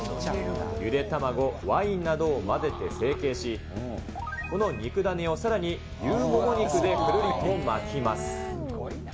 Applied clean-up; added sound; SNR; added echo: none; none; none; none.